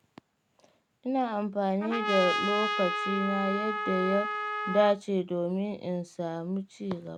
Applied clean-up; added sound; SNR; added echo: none; Trumpet; 2 dB; none.